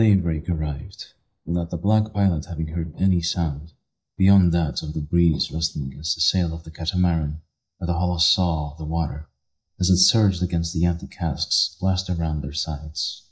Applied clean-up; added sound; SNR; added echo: neural mask model DeepFilterNet 3.